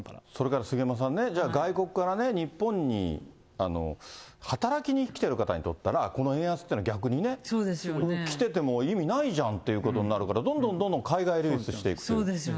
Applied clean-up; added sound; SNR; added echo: none; none; none; none.